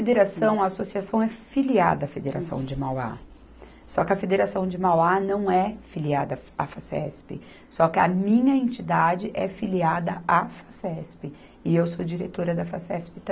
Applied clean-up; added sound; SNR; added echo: none; none; none; none.